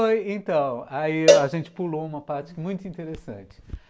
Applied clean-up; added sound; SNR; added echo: none; Cowbell; -2 dB; none.